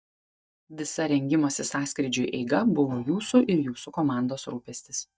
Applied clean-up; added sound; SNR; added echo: neural mask model DeepFilterNet 3.